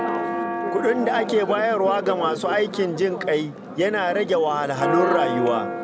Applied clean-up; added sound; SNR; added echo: none; Church bell; 4 dB; none.